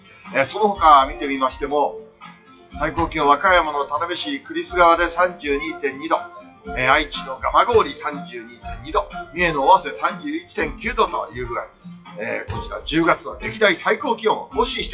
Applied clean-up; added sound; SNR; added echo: classical method WPE with log-MMSE.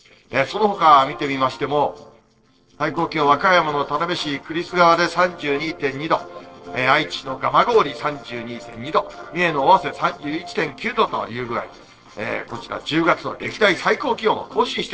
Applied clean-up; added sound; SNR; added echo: neural separator model SepFormer DNS4.